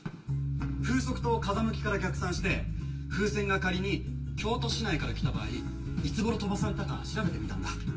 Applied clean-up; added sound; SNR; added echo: none; none; none; reverberation time 0.1 s.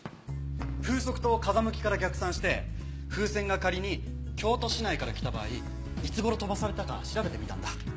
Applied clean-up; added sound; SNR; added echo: none; none; none; none.